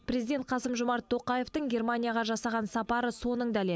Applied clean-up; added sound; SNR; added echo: none; none; none; none.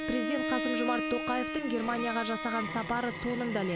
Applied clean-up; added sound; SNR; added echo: none; Bowed string instrument; 2 dB; none.